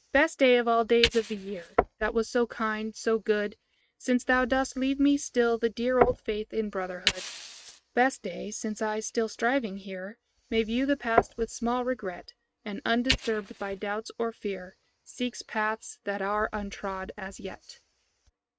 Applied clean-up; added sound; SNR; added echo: neural mask model RNNoise.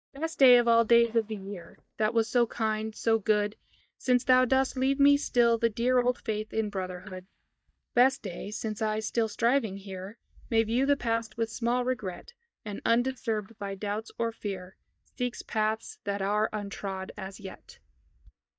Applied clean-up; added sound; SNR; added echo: neural mask model DeepFilterNet 3.